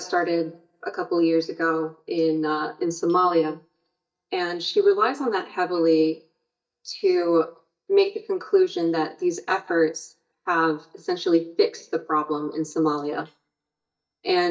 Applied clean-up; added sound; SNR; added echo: neural mask model DeepFilterNet 3.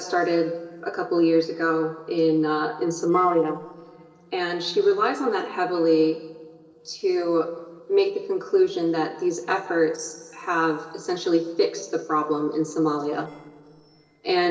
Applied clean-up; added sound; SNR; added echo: neural separator model SepFormer DNS4.